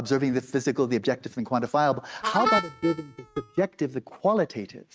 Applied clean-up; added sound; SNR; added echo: neural mask model RNNoise.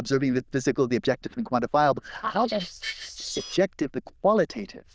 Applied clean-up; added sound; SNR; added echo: neural diffusion model UNIVERSE++.